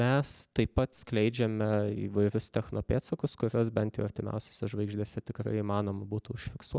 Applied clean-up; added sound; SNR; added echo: none; none; none; none.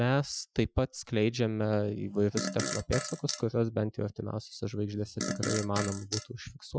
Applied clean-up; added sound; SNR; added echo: classical method Wiener filter.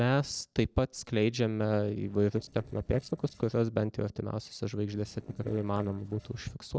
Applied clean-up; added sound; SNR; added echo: neural separator model SepFormer DNS4.